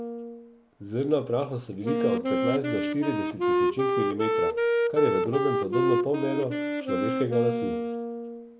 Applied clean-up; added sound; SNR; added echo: none; Wind instrument, woodwind instrument; -2 dB; none.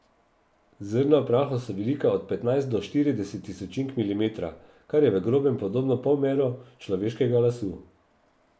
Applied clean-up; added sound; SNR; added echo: none; none; none; none.